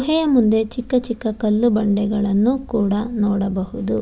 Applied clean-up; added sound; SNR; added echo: none; none; none; none.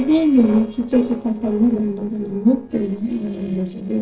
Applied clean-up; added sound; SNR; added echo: neural separator model SepFormer DNS4.